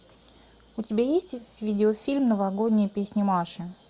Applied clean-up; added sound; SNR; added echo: none; none; none; none.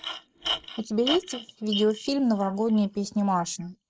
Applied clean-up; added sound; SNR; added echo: neural mask model Resemble Enhance denoiser.